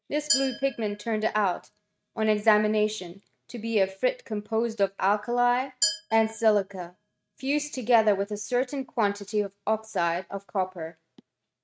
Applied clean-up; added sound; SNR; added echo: neural mask model RNNoise.